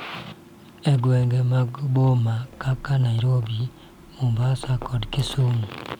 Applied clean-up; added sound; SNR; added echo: none; Motor vehicle (road); 19 dB; none.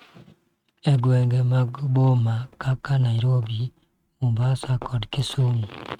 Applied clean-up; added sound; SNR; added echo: neural mask model RNNoise.